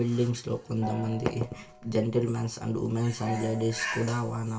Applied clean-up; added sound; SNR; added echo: none; Gong; 12 dB; reverberation time 0.2 s.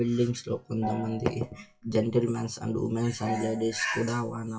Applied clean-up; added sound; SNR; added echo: classical method WPE with log-MMSE.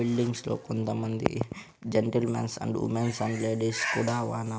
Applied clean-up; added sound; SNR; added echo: none; none; none; none.